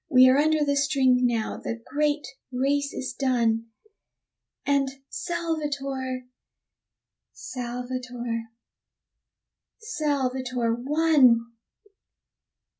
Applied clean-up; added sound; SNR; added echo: none; none; none; none.